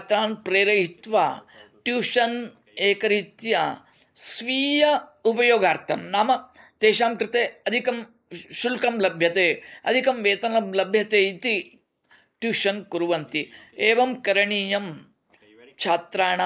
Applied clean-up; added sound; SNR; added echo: neural mask model Resemble Enhance denoiser.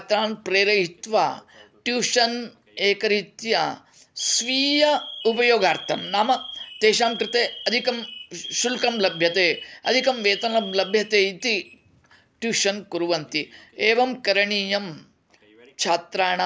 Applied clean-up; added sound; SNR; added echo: none; Alarm; 16 dB; none.